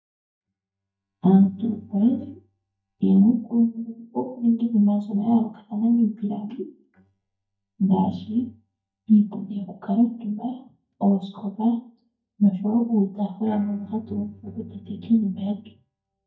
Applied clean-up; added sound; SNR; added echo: neural mask model DeepFilterNet 3.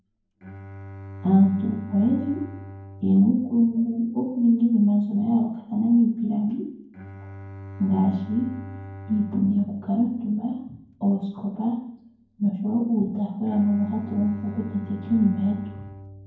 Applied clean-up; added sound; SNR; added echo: none; Bowed string instrument; 17 dB; reverberation time 0.9 s.